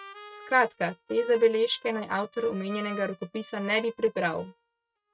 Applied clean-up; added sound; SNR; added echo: neural mask model RNNoise.